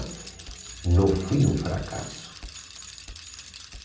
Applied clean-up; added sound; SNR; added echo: none; Bicycle; 15 dB; reverberation time 0.6 s.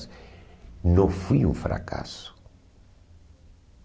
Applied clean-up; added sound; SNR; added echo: none; none; none; none.